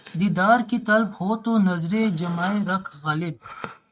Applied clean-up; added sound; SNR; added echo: neural mask model RNNoise.